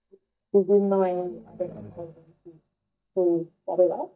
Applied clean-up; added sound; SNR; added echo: neural mask model DeepFilterNet 3.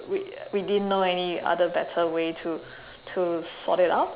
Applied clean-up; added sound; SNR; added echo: none; none; none; none.